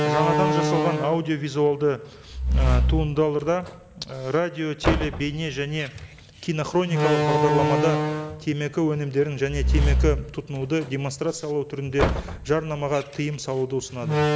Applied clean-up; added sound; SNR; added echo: none; Slam; 0 dB; none.